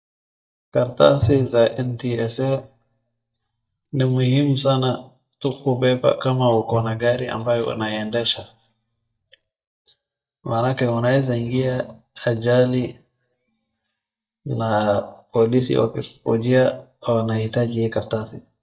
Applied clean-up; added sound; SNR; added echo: neural mask model DeepFilterNet 3.